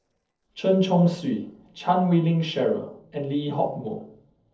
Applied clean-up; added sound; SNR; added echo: neural separator model SepFormer DNS4.